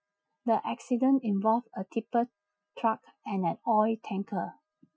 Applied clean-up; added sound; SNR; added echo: classical method Wiener filter.